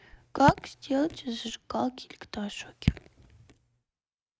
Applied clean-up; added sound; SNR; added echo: neural mask model RNNoise.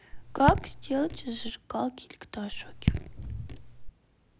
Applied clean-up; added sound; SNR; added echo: none; Raindrop / Drip; 1 dB; none.